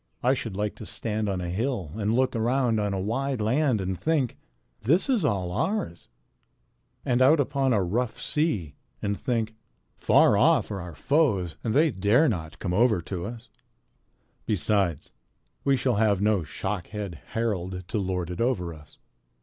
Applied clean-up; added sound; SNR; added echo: none; none; none; none.